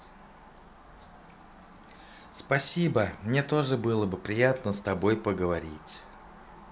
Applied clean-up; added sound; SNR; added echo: none; none; none; none.